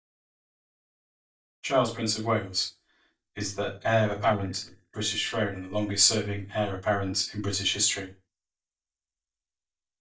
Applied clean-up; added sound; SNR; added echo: neural mask model DeepFilterNet 3.